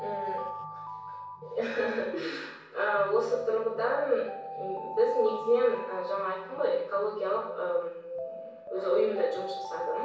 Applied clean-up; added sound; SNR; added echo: none; Alarm; 10 dB; reverberation time 0.6 s.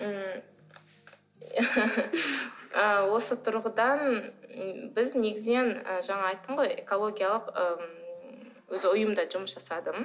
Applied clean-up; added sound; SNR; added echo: none; none; none; none.